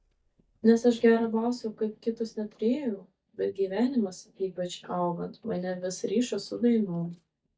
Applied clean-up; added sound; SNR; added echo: neural mask model DeepFilterNet 3.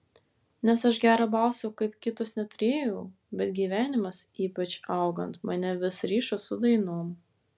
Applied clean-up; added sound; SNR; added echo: none; none; none; none.